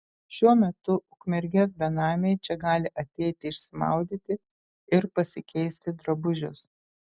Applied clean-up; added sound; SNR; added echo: none; none; none; none.